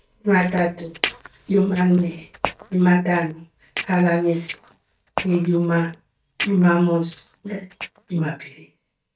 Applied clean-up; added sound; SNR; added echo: neural mask model DeepFilterNet 3.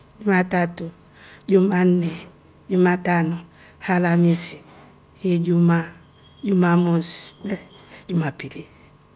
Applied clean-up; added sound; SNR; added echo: none; none; none; none.